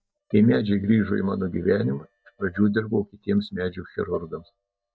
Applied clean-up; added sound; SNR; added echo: neural mask model DeepFilterNet 3.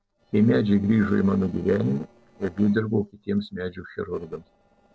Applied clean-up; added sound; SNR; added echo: neural separator model SepFormer DNS4.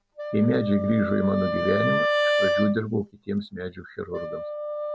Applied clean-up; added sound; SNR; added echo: none; Wind instrument, woodwind instrument; 1 dB; none.